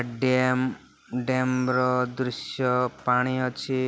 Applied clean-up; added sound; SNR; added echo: none; none; none; none.